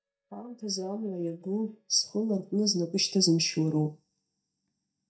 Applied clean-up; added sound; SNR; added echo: neural mask model DeepFilterNet 3.